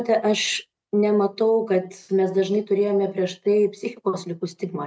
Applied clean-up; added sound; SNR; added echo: none; none; none; none.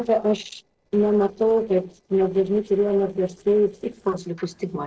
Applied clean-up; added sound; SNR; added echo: neural separator model SepFormer DNS4.